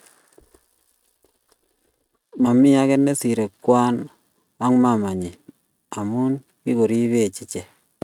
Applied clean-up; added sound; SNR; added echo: neural mask model RNNoise.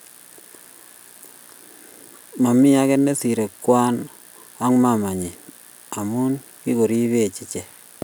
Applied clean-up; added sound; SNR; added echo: none; none; none; none.